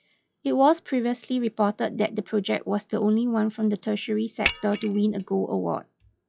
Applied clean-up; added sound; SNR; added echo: classical method log-MMSE.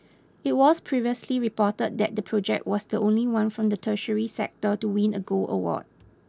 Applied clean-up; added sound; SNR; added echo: none; none; none; none.